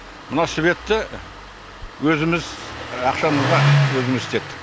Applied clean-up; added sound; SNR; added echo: none; Engine starting; 1 dB; none.